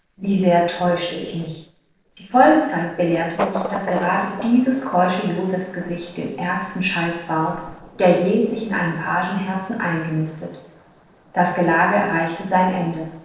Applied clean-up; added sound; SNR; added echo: neural separator model SepFormer DNS4.